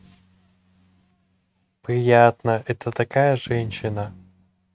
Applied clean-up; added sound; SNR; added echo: neural mask model RNNoise.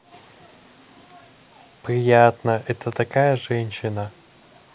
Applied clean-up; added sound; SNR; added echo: none; none; none; none.